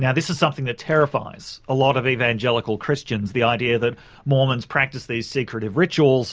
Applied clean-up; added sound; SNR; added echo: none; none; none; none.